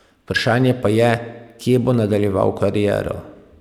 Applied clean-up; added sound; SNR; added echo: none; none; none; none.